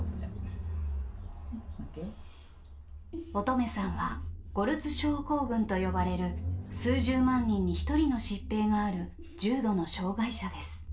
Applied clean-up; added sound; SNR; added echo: none; Engine / Car; 6 dB; reverberation time 0.3 s.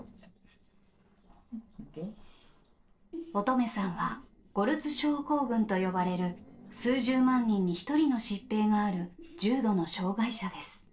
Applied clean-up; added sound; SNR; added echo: neural separator model SepFormer DNS4.